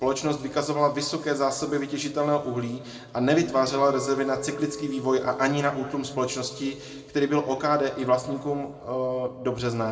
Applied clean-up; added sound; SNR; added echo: none; Chink, clink; 17 dB; reverberation time 1.7 s.